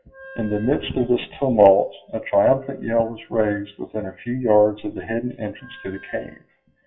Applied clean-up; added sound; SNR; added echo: classical method WPE with log-MMSE.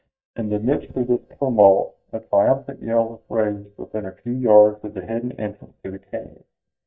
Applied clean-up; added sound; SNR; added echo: neural mask model DeepFilterNet 3.